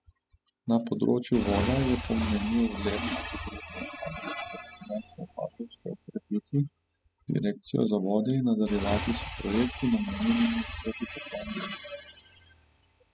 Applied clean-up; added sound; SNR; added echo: classical method spectral subtraction.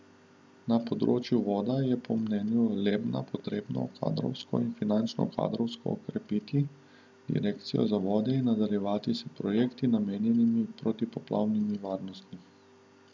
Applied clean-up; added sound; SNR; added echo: none; none; none; none.